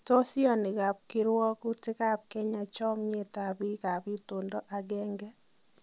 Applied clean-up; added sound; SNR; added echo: none; none; none; none.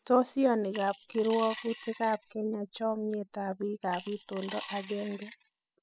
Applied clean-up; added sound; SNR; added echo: classical method spectral subtraction.